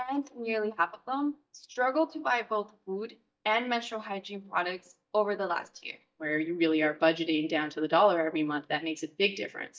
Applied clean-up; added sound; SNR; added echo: neural mask model DeepFilterNet 3.